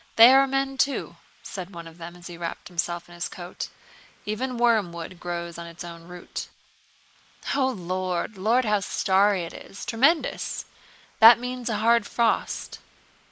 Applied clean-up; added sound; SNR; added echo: neural mask model Resemble Enhance denoiser.